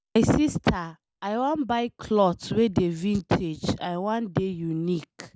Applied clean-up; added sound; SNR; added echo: none; none; none; none.